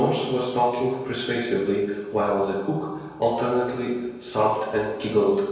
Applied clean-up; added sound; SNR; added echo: none; Bird vocalization, bird call, bird song; 12 dB; reverberation time 1.2 s.